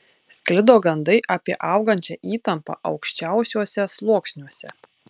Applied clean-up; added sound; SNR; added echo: none; none; none; none.